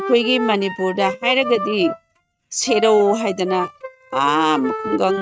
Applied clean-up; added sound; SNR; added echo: neural mask model RNNoise.